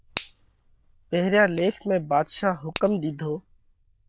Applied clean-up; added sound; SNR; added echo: neural diffusion model UNIVERSE++.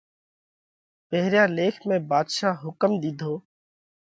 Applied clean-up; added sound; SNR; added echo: none; none; none; none.